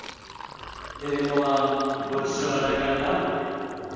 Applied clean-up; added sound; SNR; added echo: none; Sink (filling or washing); 10 dB; reverberation time 2.2 s.